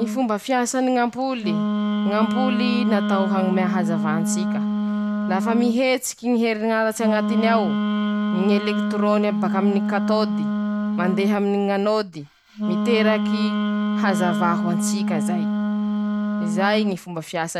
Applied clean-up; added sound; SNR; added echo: none; Wind instrument, woodwind instrument; 0 dB; none.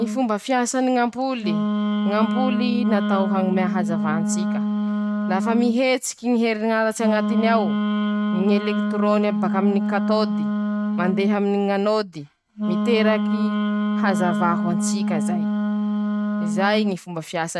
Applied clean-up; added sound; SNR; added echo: neural mask model RNNoise.